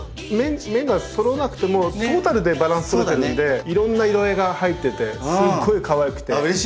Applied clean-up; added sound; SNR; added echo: none; none; none; none.